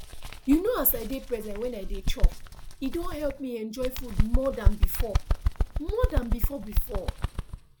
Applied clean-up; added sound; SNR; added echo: none; Bird; -4 dB; none.